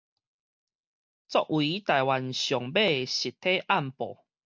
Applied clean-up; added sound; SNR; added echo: none; none; none; none.